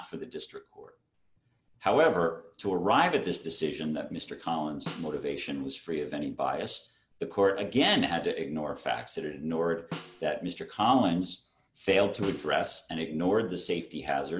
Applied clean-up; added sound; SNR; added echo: none; Snare drum; 17 dB; none.